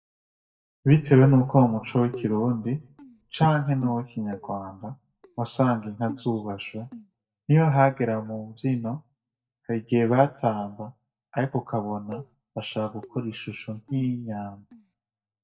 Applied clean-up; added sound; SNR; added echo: neural mask model DeepFilterNet 3.